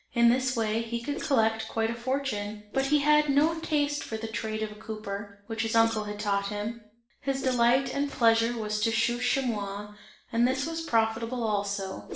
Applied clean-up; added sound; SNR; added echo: none; Whoosh, swoosh, swish; 18 dB; reverberation time 0.5 s.